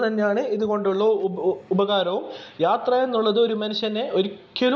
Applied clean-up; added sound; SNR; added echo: none; none; none; none.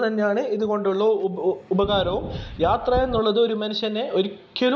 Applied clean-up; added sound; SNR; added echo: none; Wind; 9 dB; none.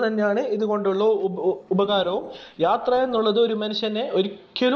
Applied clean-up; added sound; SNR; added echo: neural separator model SepFormer DNS4.